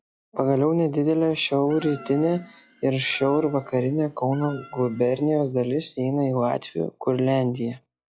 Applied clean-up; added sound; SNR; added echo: classical method log-MMSE.